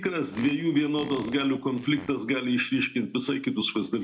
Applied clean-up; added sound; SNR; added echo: none; Fart; 17 dB; reverberation time 0.2 s.